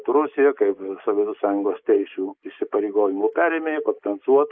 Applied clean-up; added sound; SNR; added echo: neural mask model Resemble Enhance denoiser.